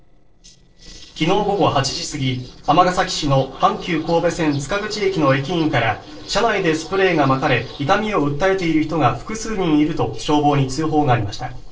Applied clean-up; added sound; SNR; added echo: neural separator model SepFormer DNS4.